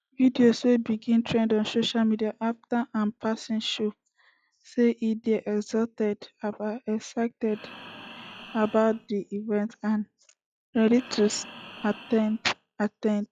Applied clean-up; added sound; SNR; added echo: classical method log-MMSE.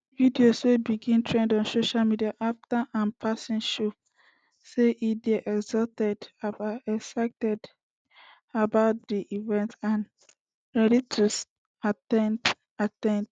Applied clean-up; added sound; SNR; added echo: none; none; none; none.